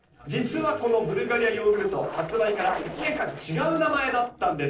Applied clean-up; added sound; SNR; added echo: neural separator model SepFormer DNS4.